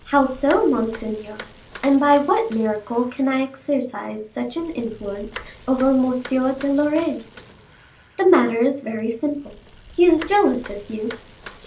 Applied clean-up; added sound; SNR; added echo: none; Bicycle; 19 dB; none.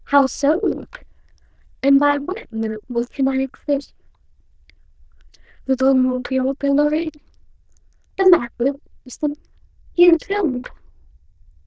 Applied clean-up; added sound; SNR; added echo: neural diffusion model UNIVERSE++.